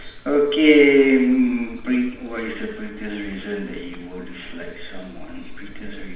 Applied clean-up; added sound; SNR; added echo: none; Trickle, dribble; 18 dB; reverberation time 0.8 s.